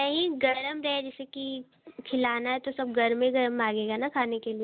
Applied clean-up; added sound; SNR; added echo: none; none; none; none.